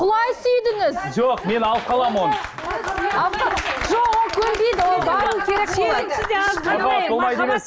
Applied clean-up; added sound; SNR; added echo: none; none; none; none.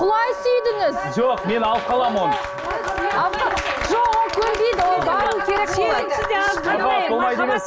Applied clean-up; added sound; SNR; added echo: none; Wind instrument, woodwind instrument; 10 dB; none.